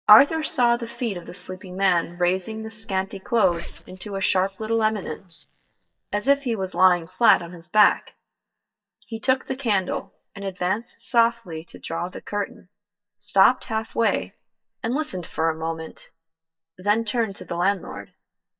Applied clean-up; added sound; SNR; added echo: neural mask model DeepFilterNet 3.